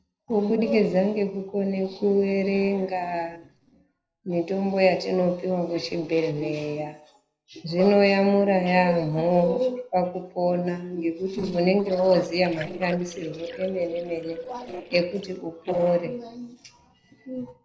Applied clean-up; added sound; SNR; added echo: neural separator model SepFormer DNS4.